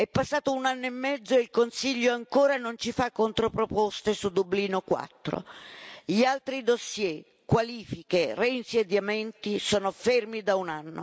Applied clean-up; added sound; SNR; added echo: none; none; none; none.